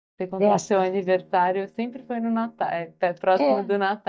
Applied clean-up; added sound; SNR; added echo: neural mask model DeepFilterNet 3.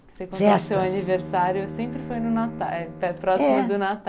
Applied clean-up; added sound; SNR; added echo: none; Bowed string instrument; 13 dB; none.